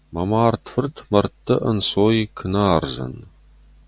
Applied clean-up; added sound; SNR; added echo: none; none; none; none.